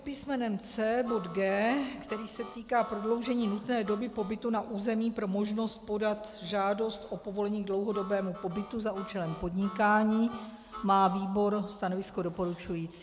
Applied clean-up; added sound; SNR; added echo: none; Harmonica; 15 dB; none.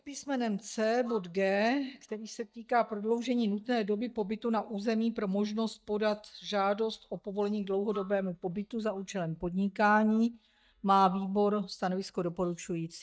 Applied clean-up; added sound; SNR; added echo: neural mask model DeepFilterNet 3.